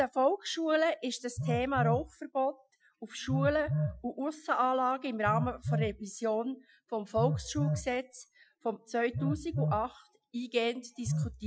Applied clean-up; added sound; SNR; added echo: classical method Wiener filter.